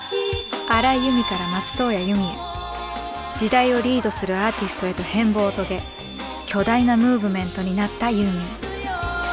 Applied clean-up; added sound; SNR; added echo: none; none; none; none.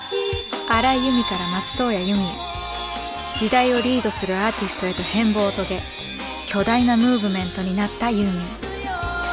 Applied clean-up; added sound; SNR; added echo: none; Wind chime; 15 dB; none.